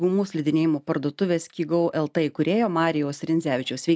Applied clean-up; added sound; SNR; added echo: none; none; none; none.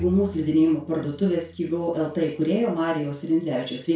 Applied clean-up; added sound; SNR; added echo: none; Bowed string instrument; 20 dB; reverberation time 0.3 s.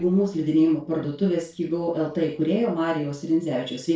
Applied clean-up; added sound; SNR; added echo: neural separator model SepFormer DNS4.